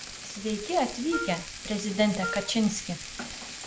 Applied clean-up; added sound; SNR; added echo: none; Wind instrument, woodwind instrument + Frying (food); 8 dB; none.